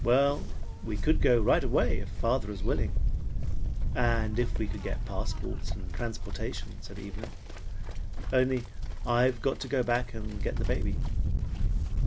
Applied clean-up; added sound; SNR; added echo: none; Livestock, farm animals, working animals; -2 dB; none.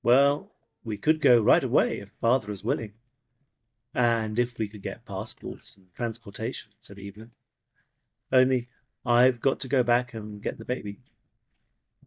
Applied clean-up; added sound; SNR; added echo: neural mask model DeepFilterNet 3.